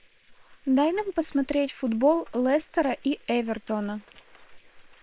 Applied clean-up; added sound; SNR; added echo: neural separator model SepFormer WHAM!.